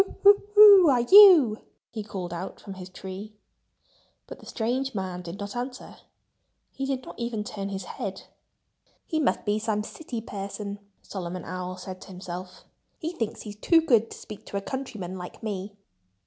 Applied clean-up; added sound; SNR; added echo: none; none; none; none.